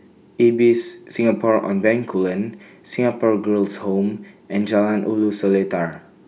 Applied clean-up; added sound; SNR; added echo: none; none; none; none.